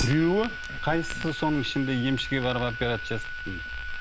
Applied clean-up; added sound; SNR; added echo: none; Organ + Fire; 6 dB; none.